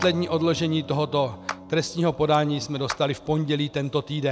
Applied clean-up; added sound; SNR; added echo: none; Piano + Clapping; 15 dB; none.